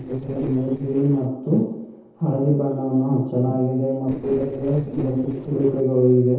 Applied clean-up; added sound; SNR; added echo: neural separator model SepFormer DNS4.